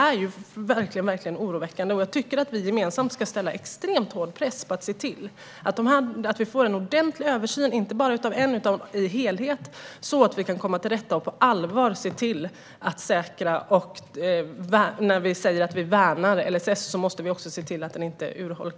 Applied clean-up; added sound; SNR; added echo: none; none; none; none.